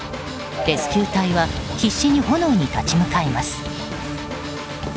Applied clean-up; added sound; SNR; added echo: none; none; none; none.